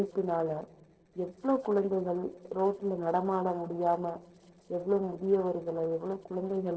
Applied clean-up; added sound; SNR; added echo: neural separator model SepFormer DNS4.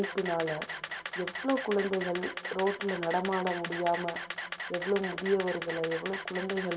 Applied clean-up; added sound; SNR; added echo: none; Camera; 6 dB; reverberation time 1.8 s.